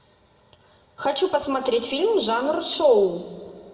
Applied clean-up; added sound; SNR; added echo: none; none; none; reverberation time 1.7 s.